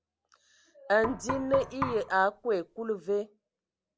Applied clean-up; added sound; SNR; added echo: none; Knock; 7 dB; none.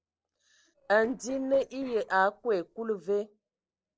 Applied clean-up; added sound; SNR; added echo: neural separator model SepFormer DNS4.